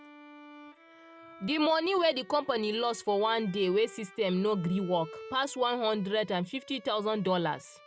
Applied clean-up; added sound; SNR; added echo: none; Bowed string instrument; 20 dB; none.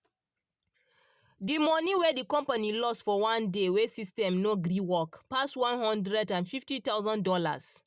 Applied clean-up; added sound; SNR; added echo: none; none; none; none.